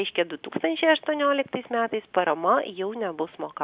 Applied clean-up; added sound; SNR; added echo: none; none; none; none.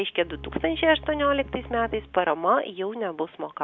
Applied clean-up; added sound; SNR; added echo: none; Bowed string instrument; 17 dB; none.